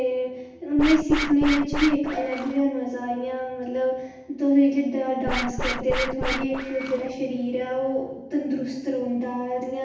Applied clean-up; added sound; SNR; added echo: none; Scratching (performance technique); 5 dB; reverberation time 0.9 s.